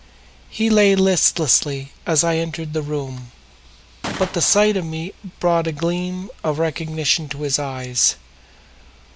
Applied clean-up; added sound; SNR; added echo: none; Gunshot, gunfire; 9 dB; none.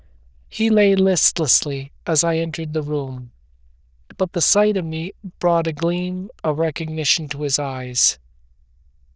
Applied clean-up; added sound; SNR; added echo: neural diffusion model UNIVERSE++.